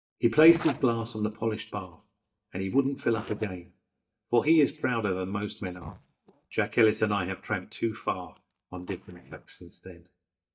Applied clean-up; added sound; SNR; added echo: neural mask model DeepFilterNet 3.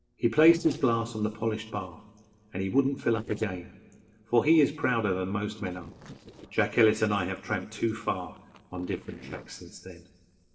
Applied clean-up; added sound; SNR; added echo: neural separator model SepFormer DNS4.